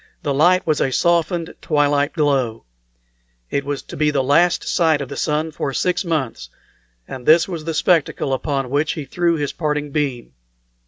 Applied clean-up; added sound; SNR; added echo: none; none; none; none.